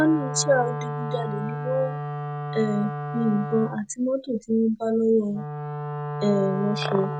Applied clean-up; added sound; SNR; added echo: none; Wind instrument, woodwind instrument; 6 dB; none.